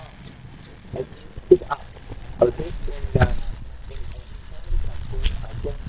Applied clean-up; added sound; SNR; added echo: neural mask model DeepFilterNet 3.